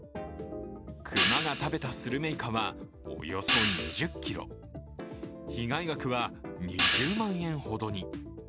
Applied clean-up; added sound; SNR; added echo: none; Hi-hat; -5 dB; none.